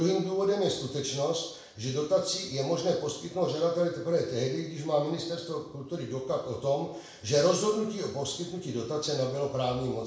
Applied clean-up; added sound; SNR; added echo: none; none; none; reverberation time 0.7 s.